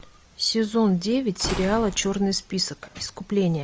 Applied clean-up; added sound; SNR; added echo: none; Slam / Wood; 13 dB; none.